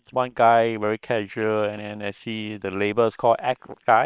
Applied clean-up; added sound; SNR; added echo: neural separator model SepFormer WHAM!.